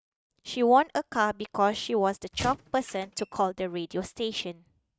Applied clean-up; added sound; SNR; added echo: neural mask model RNNoise.